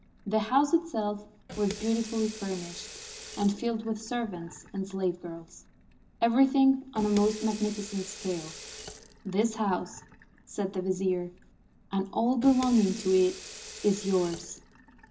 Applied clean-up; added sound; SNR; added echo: none; Sink (filling or washing) / Water tap, faucet; 17 dB; reverberation time 0.2 s.